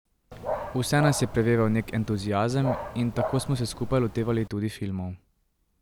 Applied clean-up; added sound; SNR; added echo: none; Dog; 8 dB; none.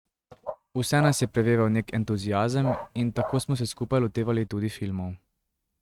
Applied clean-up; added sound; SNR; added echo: neural mask model RNNoise.